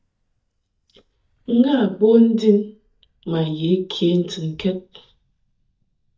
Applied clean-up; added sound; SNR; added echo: neural mask model DeepFilterNet 3.